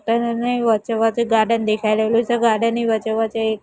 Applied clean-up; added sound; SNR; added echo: none; none; none; none.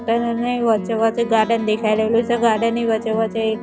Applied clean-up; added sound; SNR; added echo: none; Plucked string instrument; 12 dB; none.